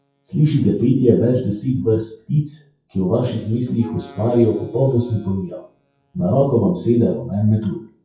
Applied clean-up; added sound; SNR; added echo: classical method WPE with log-MMSE.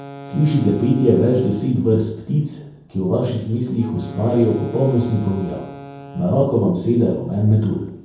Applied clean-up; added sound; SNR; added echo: none; Wind instrument, woodwind instrument; 19 dB; reverberation time 0.9 s.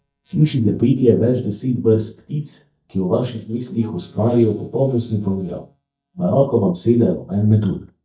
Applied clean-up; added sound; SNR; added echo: neural mask model DeepFilterNet 3.